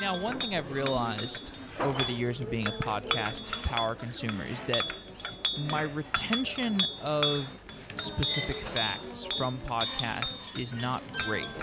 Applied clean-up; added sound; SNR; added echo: none; Chink, clink; 1 dB; none.